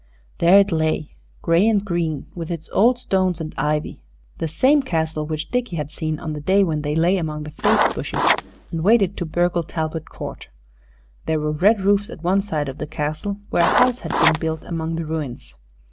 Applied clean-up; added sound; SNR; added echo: none; Writing; 0 dB; none.